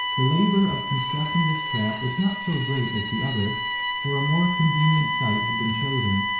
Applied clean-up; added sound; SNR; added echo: none; Bowed string instrument; 3 dB; reverberation time 0.6 s.